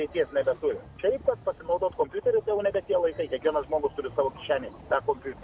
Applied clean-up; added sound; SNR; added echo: none; none; none; none.